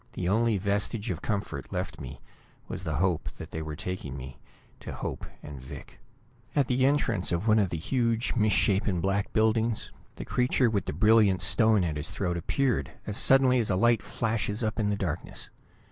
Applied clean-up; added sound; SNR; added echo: none; none; none; none.